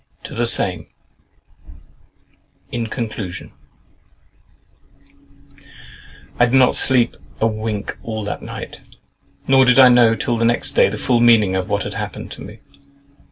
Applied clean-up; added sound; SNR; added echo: none; none; none; none.